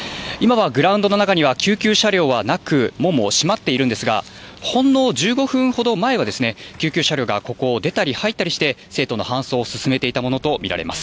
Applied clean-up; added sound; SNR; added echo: none; none; none; none.